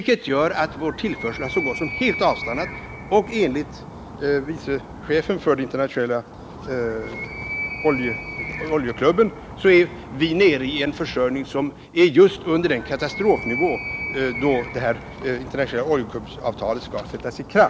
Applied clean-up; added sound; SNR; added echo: none; Animal; 12 dB; none.